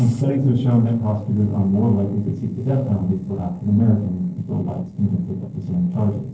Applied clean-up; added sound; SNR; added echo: neural separator model SepFormer DNS4.